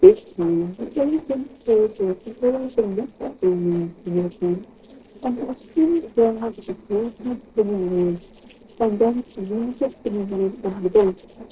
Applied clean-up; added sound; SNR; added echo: neural separator model SepFormer DNS4.